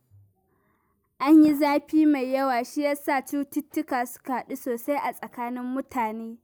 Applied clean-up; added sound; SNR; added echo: none; none; none; none.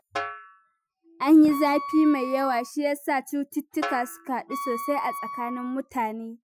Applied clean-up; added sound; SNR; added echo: classical method Wiener filter.